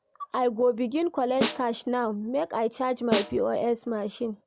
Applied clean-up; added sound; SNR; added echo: none; Snare drum; 7 dB; none.